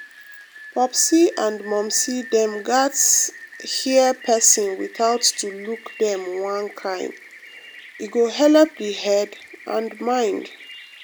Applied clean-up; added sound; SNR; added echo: none; Rain; 19 dB; none.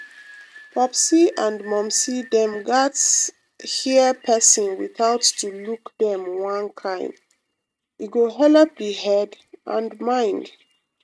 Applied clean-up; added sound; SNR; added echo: neural mask model RNNoise.